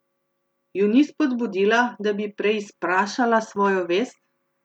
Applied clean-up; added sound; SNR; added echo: none; none; none; none.